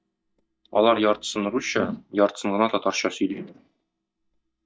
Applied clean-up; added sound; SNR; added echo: neural mask model DeepFilterNet 3.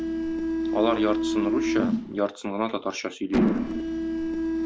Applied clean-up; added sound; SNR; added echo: none; Mechanisms; -3 dB; none.